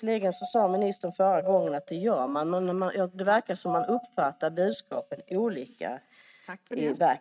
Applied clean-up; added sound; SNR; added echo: neural mask model RNNoise.